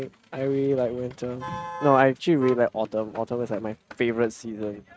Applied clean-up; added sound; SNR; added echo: neural mask model RNNoise.